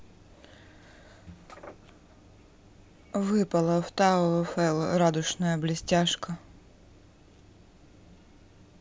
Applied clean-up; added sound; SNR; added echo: none; none; none; none.